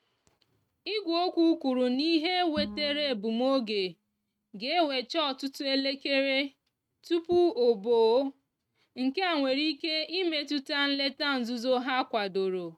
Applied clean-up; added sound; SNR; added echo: neural mask model RNNoise.